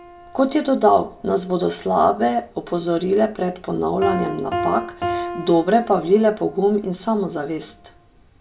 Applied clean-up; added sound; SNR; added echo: none; Piano; 12 dB; reverberation time 0.4 s.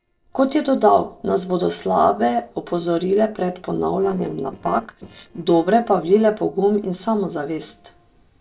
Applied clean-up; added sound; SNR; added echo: neural separator model SepFormer DNS4.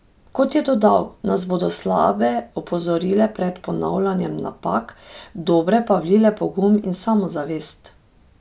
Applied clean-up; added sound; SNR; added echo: none; none; none; none.